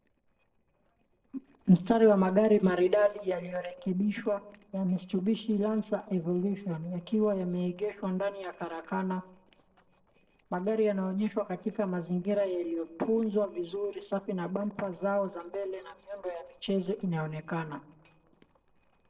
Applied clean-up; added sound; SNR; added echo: neural separator model SepFormer DNS4.